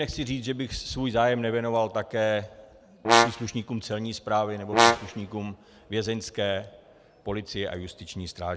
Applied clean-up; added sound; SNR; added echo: none; Brass instrument; -4 dB; none.